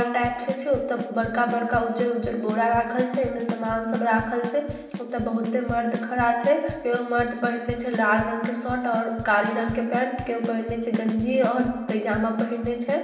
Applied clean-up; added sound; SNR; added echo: none; Bass drum / Snare drum / Drum kit; 11 dB; reverberation time 1.3 s.